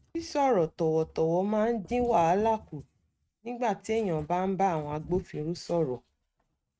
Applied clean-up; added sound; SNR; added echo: neural mask model RNNoise.